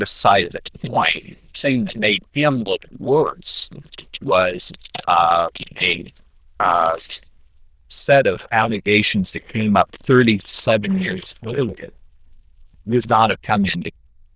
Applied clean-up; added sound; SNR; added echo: neural diffusion model UNIVERSE++.